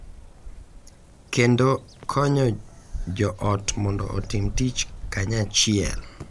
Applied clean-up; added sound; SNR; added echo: none; Bird vocalization, bird call, bird song; 10 dB; none.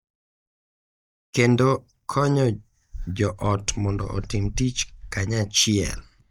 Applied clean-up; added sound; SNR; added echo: neural mask model DeepFilterNet 3.